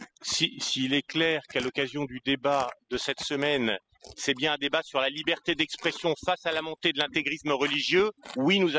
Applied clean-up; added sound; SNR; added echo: classical method spectral subtraction.